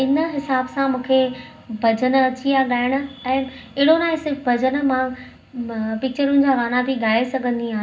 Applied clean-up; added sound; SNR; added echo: none; none; none; reverberation time 0.4 s.